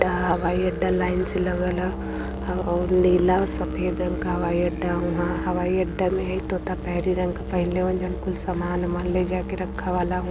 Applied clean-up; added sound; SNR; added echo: none; Musical instrument; 7 dB; none.